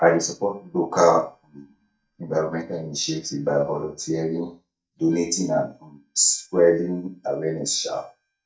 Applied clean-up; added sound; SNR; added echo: neural mask model DeepFilterNet 3.